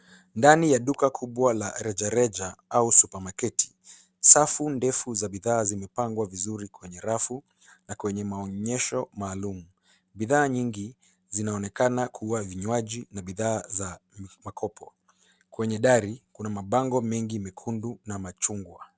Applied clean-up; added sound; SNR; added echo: none; none; none; none.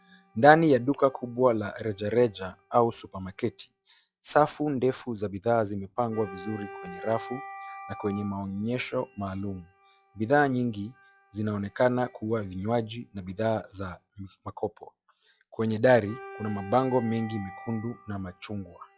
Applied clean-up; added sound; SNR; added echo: classical method log-MMSE.